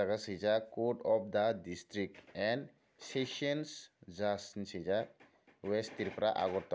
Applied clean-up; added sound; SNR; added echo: none; none; none; none.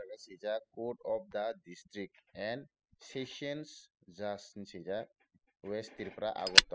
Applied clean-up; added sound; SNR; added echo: classical method spectral subtraction.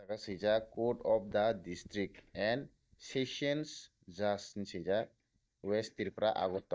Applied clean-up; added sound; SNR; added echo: neural mask model DeepFilterNet 3.